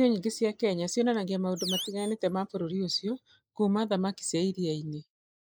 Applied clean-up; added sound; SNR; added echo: neural mask model Resemble Enhance denoiser.